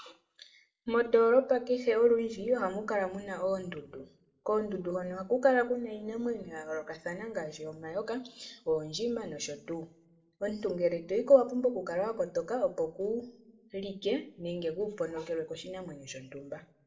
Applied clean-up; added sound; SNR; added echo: none; none; none; reverberation time 0.4 s.